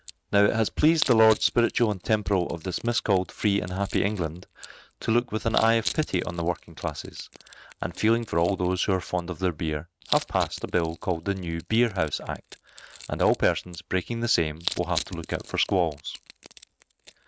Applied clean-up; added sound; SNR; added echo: neural mask model RNNoise.